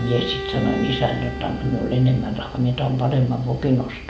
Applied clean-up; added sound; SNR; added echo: none; Bowed string instrument; 13 dB; none.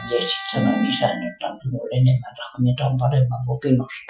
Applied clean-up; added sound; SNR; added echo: classical method Wiener filter.